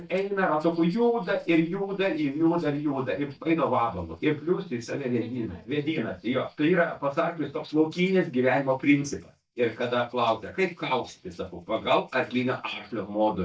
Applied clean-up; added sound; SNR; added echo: neural mask model DeepFilterNet 3.